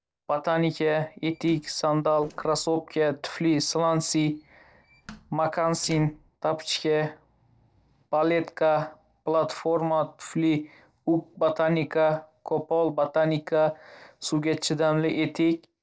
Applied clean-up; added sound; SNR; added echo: neural separator model SepFormer DNS4.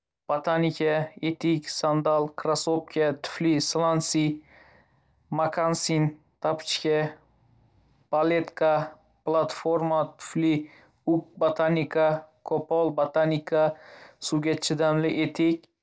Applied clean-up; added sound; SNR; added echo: none; none; none; none.